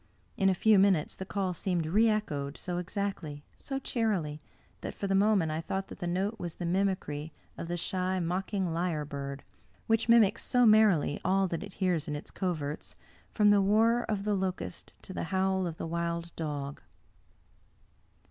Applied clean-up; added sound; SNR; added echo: none; none; none; none.